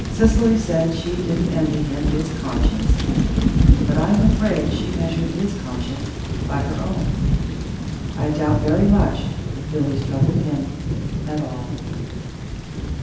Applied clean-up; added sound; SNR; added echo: none; Thunder / Rain; -2 dB; reverberation time 0.9 s.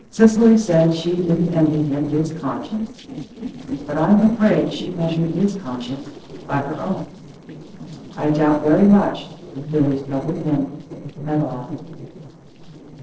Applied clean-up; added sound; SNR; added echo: neural separator model SepFormer DNS4.